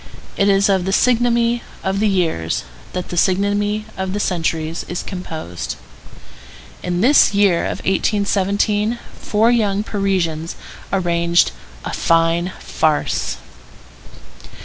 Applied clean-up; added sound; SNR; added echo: none; none; none; none.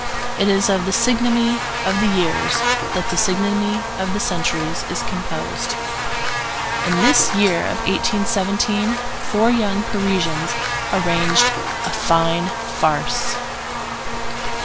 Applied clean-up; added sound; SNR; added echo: none; Buzz; 3 dB; none.